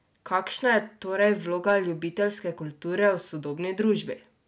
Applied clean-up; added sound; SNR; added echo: none; none; none; none.